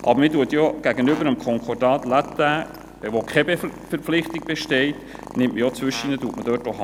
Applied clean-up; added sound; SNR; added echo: none; Purr + Brass instrument; 17 dB; none.